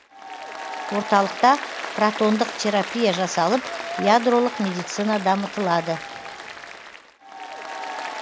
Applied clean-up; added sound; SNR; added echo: none; Applause; 9 dB; none.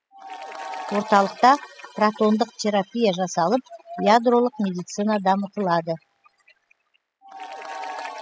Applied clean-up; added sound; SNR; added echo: classical method spectral subtraction.